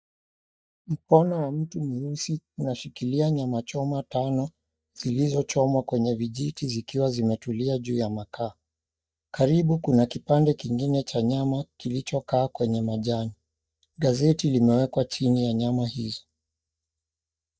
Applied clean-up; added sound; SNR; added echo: neural mask model DeepFilterNet 3.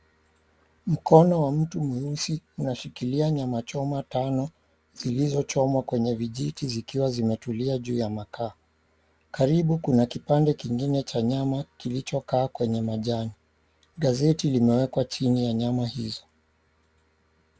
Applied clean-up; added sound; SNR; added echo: none; none; none; none.